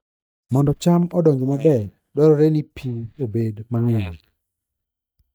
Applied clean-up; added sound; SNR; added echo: neural mask model DeepFilterNet 3.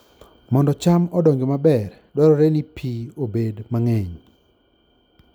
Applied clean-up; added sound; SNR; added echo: none; none; none; none.